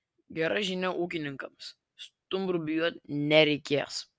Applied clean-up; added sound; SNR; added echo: none; none; none; none.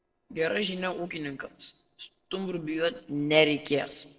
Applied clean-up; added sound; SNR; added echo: neural separator model SepFormer DNS4.